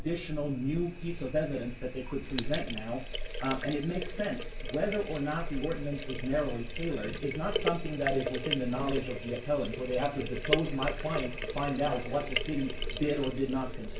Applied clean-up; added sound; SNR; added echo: none; Sink (filling or washing); 2 dB; reverberation time 0.2 s.